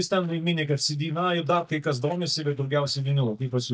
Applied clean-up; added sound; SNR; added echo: neural mask model DeepFilterNet 3.